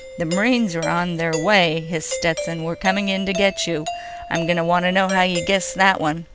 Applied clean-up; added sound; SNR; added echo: none; Doorbell; 11 dB; none.